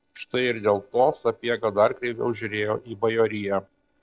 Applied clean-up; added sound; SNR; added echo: neural separator model SepFormer DNS4.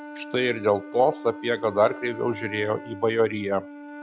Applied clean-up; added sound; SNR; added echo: none; Wind instrument, woodwind instrument; 14 dB; none.